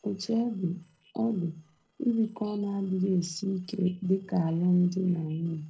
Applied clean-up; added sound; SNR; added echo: neural separator model SepFormer DNS4.